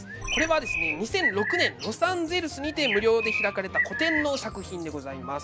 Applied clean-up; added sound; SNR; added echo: none; Bird; 3 dB; none.